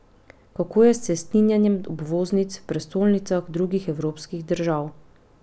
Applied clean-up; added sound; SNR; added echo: none; none; none; none.